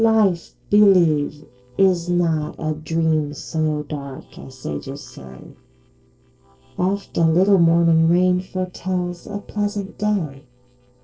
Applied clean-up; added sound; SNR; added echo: neural separator model SepFormer DNS4.